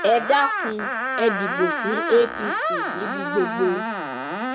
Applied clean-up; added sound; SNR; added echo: none; Screech; 2 dB; none.